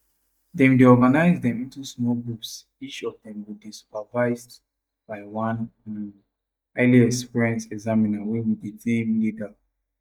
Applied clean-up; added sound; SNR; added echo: neural mask model DeepFilterNet 3.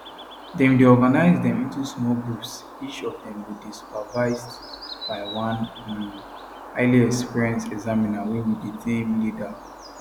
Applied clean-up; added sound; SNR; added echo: none; Bird; 16 dB; none.